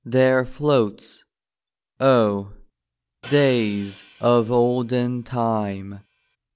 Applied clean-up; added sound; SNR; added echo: none; Hi-hat; 20 dB; none.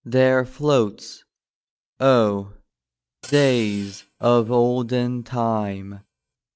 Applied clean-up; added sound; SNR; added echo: neural mask model RNNoise.